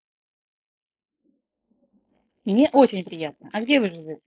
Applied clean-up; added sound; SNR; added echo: neural mask model Resemble Enhance denoiser.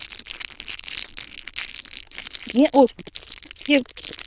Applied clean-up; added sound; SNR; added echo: neural diffusion model UNIVERSE++.